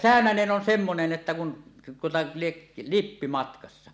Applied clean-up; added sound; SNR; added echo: none; none; none; none.